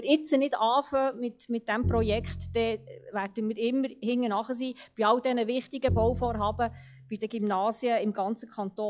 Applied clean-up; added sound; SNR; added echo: classical method log-MMSE.